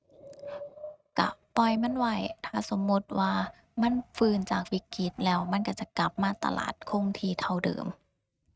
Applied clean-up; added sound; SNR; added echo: neural mask model RNNoise.